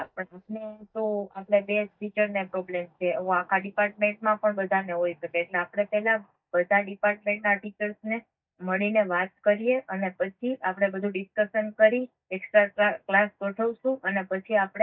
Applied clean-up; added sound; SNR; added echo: neural mask model DeepFilterNet 3.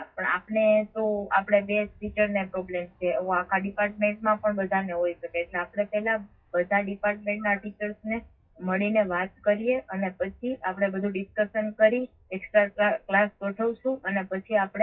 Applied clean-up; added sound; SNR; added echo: classical method WPE with log-MMSE.